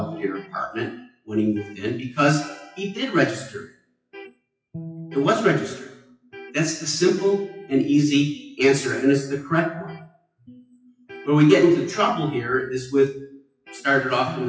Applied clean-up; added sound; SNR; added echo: classical method WPE with log-MMSE.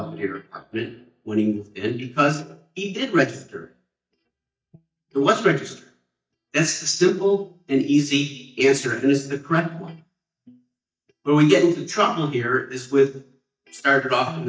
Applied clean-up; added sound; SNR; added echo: neural mask model DeepFilterNet 3.